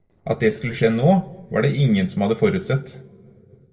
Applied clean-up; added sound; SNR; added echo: neural separator model SepFormer DNS4.